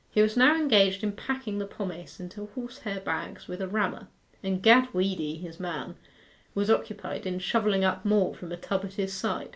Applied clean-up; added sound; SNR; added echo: none; none; none; none.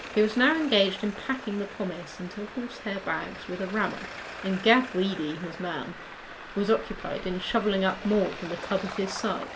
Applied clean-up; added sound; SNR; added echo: none; Traffic noise, roadway noise; 12 dB; none.